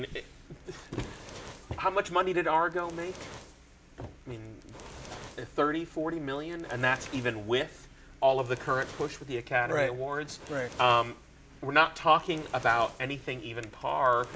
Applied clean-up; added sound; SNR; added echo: none; Fire; 20 dB; none.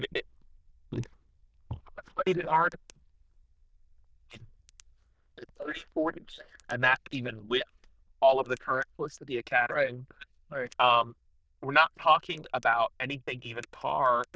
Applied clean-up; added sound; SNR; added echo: neural diffusion model UNIVERSE++.